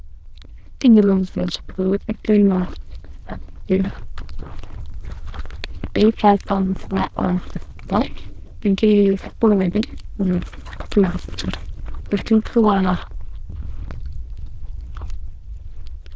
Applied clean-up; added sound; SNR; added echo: neural diffusion model UNIVERSE++.